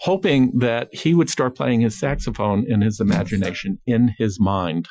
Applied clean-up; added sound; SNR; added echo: classical method Wiener filter.